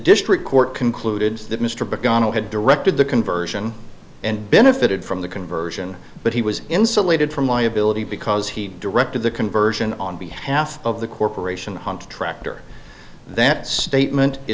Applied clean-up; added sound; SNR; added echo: none; Writing; 19 dB; none.